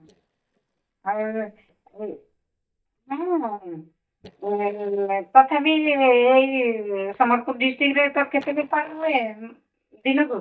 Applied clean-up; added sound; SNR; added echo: neural mask model DeepFilterNet 3.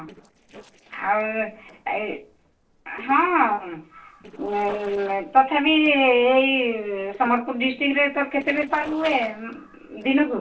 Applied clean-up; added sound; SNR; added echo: neural separator model SepFormer DNS4.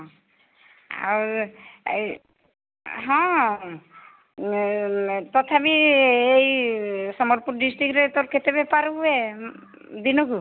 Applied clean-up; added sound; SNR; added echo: none; none; none; none.